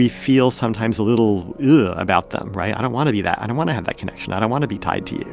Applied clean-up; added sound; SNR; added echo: none; none; none; none.